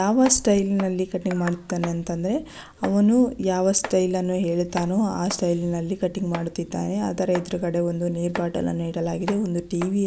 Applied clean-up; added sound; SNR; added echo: none; Domestic sounds, home sounds; 17 dB; none.